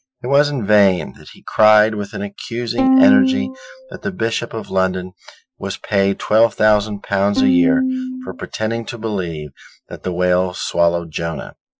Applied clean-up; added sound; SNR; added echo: classical method Wiener filter.